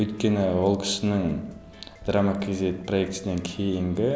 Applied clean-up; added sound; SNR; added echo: none; none; none; none.